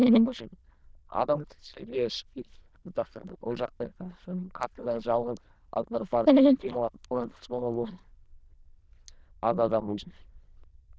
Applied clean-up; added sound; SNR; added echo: neural diffusion model UNIVERSE++.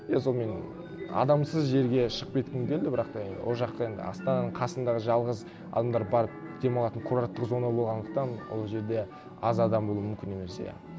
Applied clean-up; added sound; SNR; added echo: none; none; none; none.